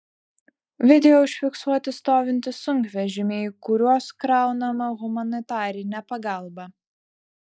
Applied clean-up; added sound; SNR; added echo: neural mask model Resemble Enhance denoiser.